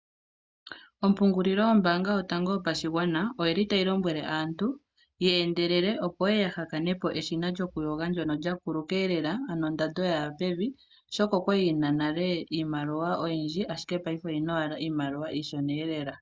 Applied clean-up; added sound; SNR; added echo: none; none; none; none.